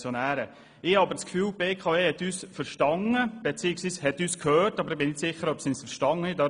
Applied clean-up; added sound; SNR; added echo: none; none; none; none.